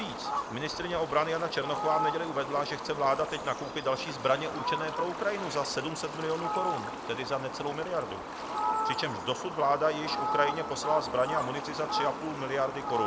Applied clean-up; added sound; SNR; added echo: none; Fowl; 3 dB; none.